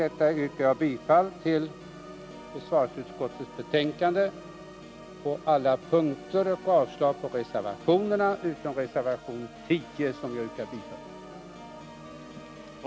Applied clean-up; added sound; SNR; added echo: none; Organ; 16 dB; none.